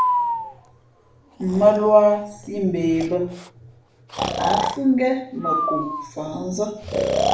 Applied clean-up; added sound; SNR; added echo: none; Breathing; 4 dB; reverberation time 0.5 s.